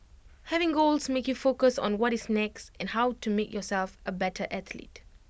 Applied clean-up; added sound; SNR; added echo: none; none; none; none.